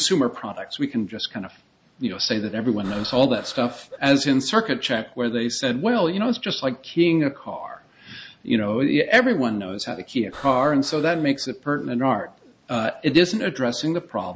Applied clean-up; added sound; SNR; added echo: none; Breathing; 18 dB; none.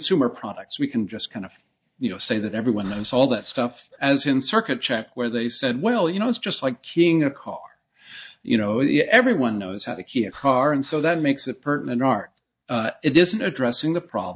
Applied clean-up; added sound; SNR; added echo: neural mask model DeepFilterNet 3.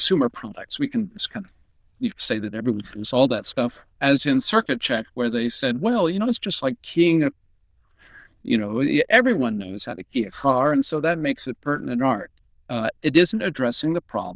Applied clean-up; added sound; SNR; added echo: neural diffusion model UNIVERSE++.